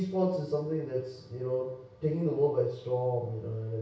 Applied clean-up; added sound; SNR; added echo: none; none; none; reverberation time 0.6 s.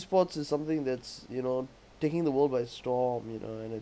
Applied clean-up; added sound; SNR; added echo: none; none; none; none.